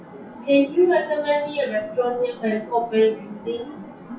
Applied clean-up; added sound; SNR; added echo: classical method WPE with log-MMSE.